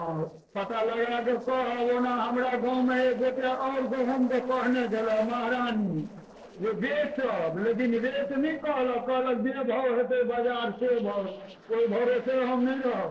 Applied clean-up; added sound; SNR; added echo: neural separator model SepFormer DNS4.